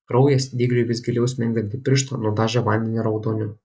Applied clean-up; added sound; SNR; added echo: neural mask model DeepFilterNet 3.